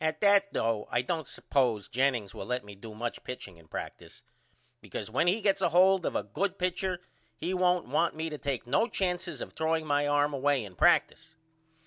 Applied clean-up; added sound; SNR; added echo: none; none; none; none.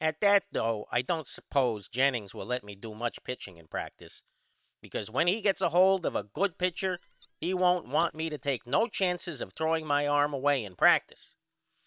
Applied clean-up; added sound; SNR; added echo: neural separator model SepFormer WHAM!.